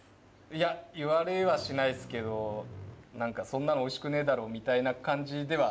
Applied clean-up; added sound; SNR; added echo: none; Bass guitar; 15 dB; none.